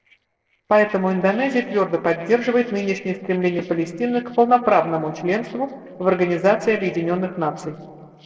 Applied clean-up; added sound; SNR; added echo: neural separator model SepFormer DNS4.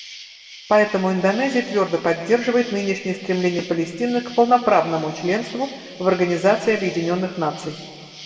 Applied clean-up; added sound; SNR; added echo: none; Insect; 19 dB; reverberation time 1.8 s.